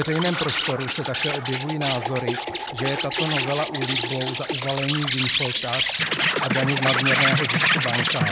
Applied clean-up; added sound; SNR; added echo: none; Insect; -2 dB; none.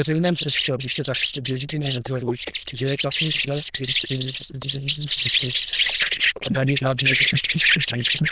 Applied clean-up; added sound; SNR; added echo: neural diffusion model UNIVERSE++.